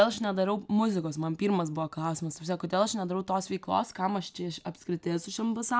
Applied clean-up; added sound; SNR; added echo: none; none; none; none.